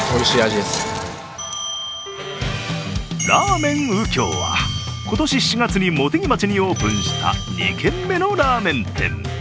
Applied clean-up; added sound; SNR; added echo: none; Bell; 13 dB; none.